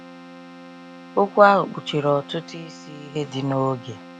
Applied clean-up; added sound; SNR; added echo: none; Keyboard (musical); 18 dB; none.